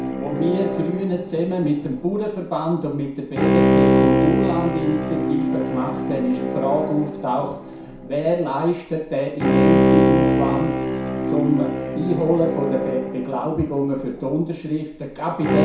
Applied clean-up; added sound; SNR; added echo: none; Bowed string instrument; -2 dB; reverberation time 0.6 s.